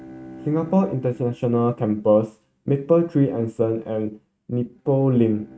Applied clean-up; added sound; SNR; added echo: neural mask model RNNoise.